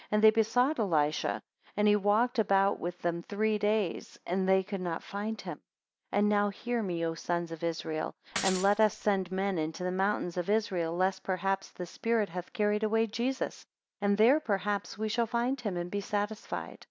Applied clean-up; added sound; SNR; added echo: none; Shatter / Crushing; 10 dB; none.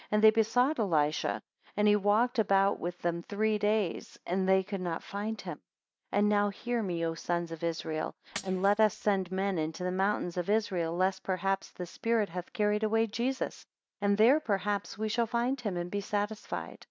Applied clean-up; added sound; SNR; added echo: neural mask model RNNoise.